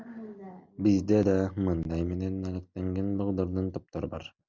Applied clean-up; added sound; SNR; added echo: none; none; none; none.